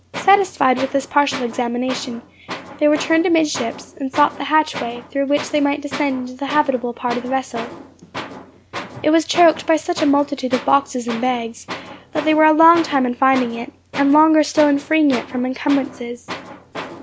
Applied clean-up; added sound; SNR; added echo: none; Tools; 14 dB; none.